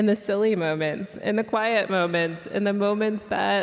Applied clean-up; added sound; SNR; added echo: none; none; none; none.